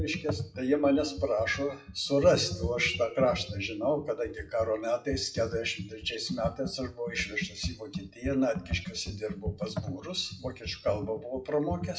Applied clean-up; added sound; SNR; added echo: classical method WPE with log-MMSE.